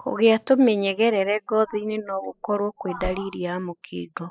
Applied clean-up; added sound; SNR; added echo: classical method spectral subtraction.